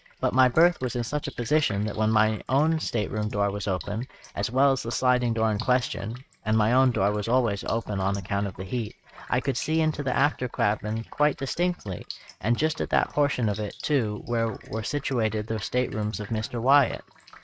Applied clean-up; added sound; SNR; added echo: neural mask model RNNoise.